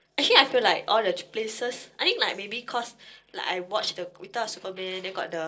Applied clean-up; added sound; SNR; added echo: neural separator model SepFormer DNS4.